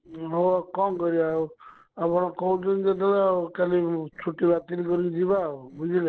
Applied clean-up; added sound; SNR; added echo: neural separator model SepFormer DNS4.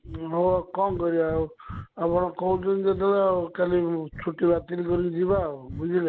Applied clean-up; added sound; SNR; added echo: none; Breathing; 16 dB; none.